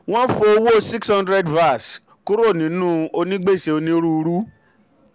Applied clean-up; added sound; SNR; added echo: none; none; none; none.